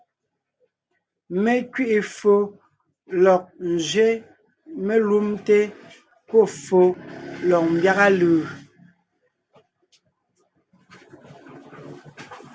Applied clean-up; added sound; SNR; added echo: none; none; none; none.